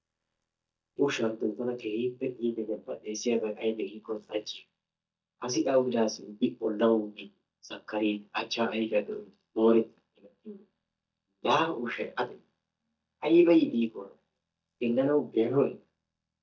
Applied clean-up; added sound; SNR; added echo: neural mask model DeepFilterNet 3.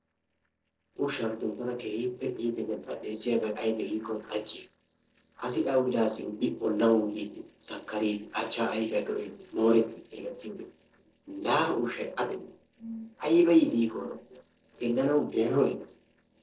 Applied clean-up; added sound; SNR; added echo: neural separator model SepFormer DNS4.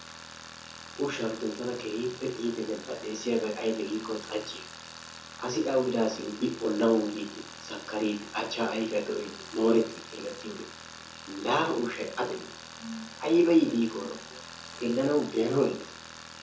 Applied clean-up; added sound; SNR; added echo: none; Tools; 15 dB; reverberation time 0.6 s.